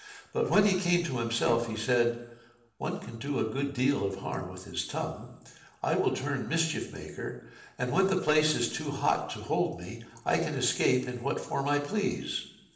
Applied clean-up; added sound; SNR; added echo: none; none; none; reverberation time 0.8 s.